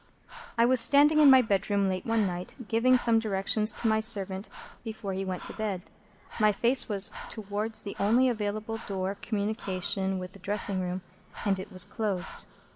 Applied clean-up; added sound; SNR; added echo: none; Breathing; 19 dB; none.